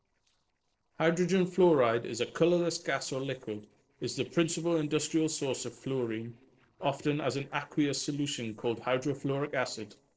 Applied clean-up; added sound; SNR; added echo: neural separator model SepFormer DNS4.